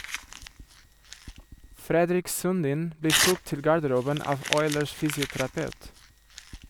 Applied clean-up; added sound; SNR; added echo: none; Crumpling, crinkling / Tearing; 6 dB; none.